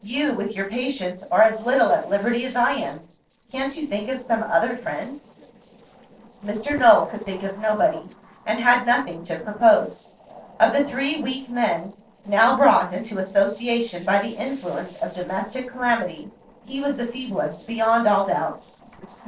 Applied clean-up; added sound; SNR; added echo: neural separator model SepFormer DNS4.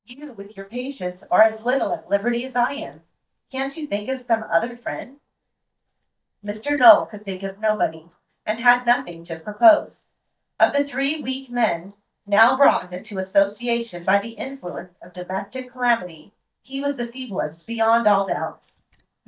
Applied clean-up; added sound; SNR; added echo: neural mask model DeepFilterNet 3.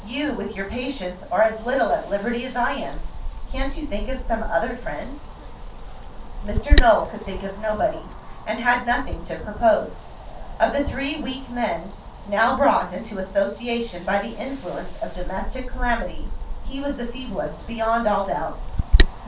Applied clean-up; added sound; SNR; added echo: none; Wind; 1 dB; reverberation time 0.3 s.